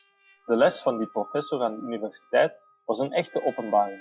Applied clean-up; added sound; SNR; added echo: classical method log-MMSE.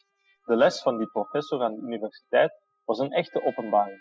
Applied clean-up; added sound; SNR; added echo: classical method spectral subtraction.